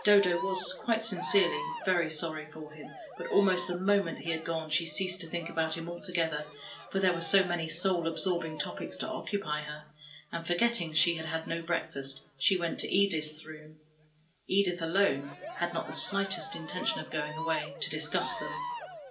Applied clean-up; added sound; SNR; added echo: none; Cheering; 13 dB; reverberation time 0.3 s.